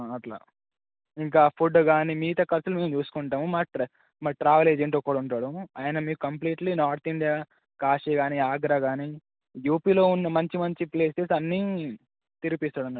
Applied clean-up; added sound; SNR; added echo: none; none; none; none.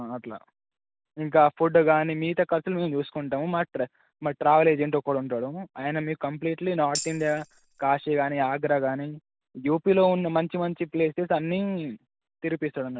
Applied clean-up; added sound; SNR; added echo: none; Tambourine; 12 dB; none.